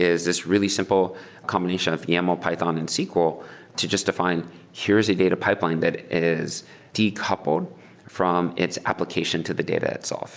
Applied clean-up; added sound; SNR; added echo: none; none; none; none.